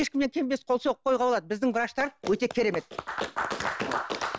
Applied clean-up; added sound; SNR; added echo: none; none; none; none.